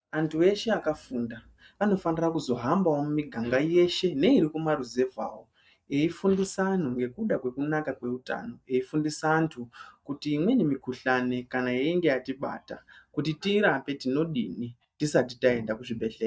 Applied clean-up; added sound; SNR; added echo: neural mask model DeepFilterNet 3.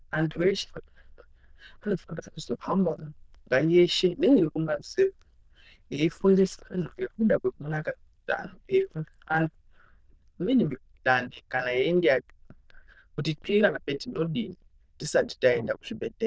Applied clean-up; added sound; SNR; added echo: neural diffusion model UNIVERSE++.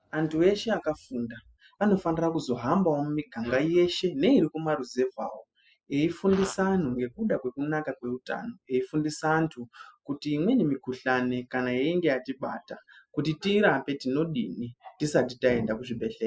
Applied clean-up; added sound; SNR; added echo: classical method spectral subtraction.